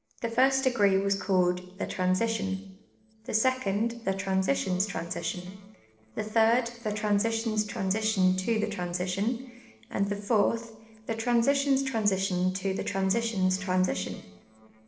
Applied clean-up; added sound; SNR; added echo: neural separator model SepFormer DNS4.